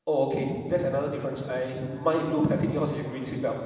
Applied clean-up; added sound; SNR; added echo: none; none; none; reverberation time 1.6 s.